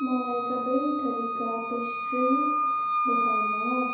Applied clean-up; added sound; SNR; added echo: none; Wind instrument, woodwind instrument; -2 dB; reverberation time 1.0 s.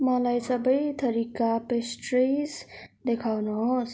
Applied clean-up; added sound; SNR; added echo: none; none; none; none.